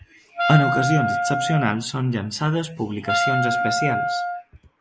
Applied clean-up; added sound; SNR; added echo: none; Wind instrument, woodwind instrument; 0 dB; none.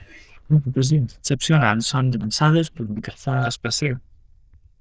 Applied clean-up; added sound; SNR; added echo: neural diffusion model UNIVERSE++.